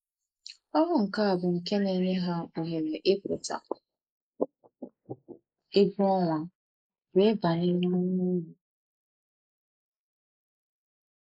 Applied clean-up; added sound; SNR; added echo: neural mask model Resemble Enhance denoiser.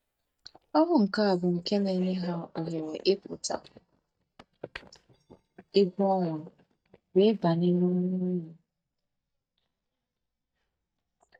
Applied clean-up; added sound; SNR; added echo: neural mask model DeepFilterNet 3.